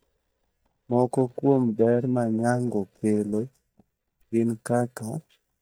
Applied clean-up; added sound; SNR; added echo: neural mask model DeepFilterNet 3.